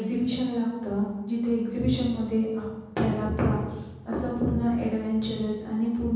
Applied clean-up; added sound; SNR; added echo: none; none; none; reverberation time 1.1 s.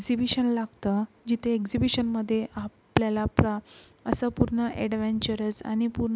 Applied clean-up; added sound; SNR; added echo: none; none; none; none.